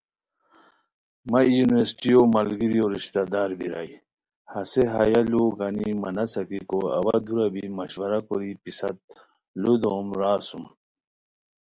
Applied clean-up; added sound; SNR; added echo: none; none; none; none.